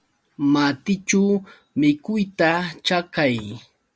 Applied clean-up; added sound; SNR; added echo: none; none; none; none.